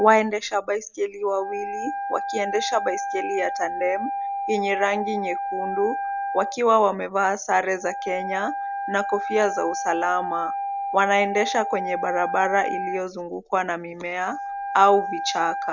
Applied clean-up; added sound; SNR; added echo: none; Wind instrument, woodwind instrument; 5 dB; none.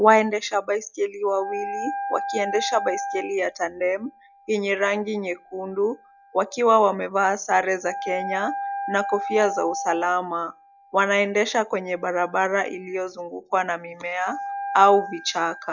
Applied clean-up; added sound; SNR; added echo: classical method log-MMSE.